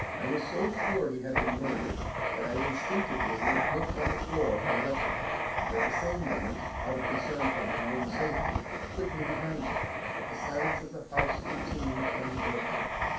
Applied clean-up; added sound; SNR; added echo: none; Writing; -3 dB; reverberation time 0.6 s.